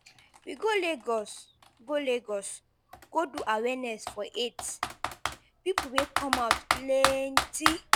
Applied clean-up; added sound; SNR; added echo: none; Computer keyboard; 1 dB; none.